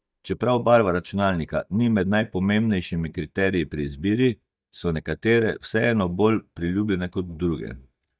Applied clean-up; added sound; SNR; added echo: neural mask model DeepFilterNet 3.